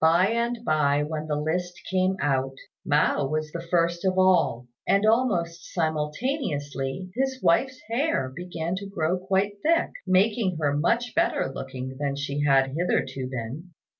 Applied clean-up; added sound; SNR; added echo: none; none; none; none.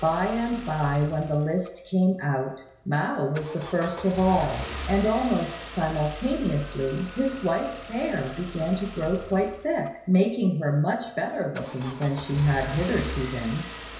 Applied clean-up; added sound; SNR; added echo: none; Engine starting / Car; 12 dB; reverberation time 0.7 s.